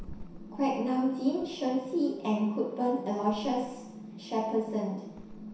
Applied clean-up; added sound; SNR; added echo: none; Thump, thud; 19 dB; reverberation time 0.7 s.